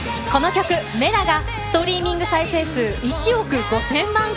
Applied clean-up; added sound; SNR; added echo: none; none; none; none.